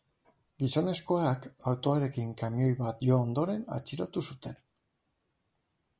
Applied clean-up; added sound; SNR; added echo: none; none; none; none.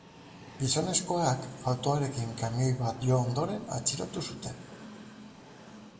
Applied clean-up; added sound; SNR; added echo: none; Train; 16 dB; reverberation time 1.0 s.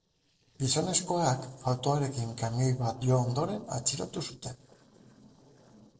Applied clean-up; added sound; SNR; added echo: neural separator model SepFormer DNS4.